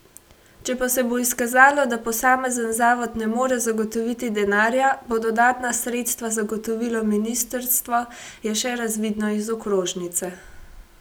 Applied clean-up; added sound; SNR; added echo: none; none; none; none.